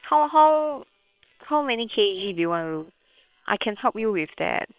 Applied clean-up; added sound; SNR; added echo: neural separator model SepFormer WHAM!.